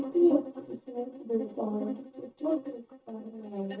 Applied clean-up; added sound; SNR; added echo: neural mask model DeepFilterNet 3.